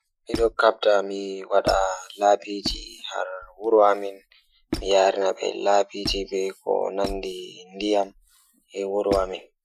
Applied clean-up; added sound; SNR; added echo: classical method Wiener filter.